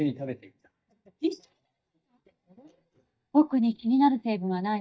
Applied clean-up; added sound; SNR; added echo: neural mask model DeepFilterNet 3.